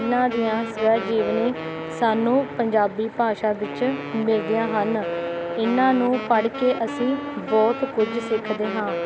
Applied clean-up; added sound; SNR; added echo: none; Wind instrument, woodwind instrument; 9 dB; none.